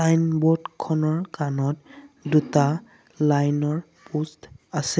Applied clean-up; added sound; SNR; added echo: none; none; none; none.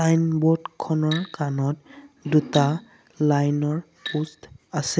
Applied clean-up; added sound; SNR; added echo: none; Glass; 18 dB; none.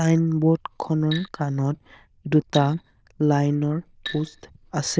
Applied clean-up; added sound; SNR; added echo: neural diffusion model UNIVERSE++.